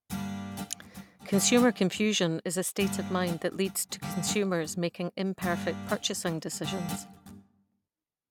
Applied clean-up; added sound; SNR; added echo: none; Guitar; 9 dB; none.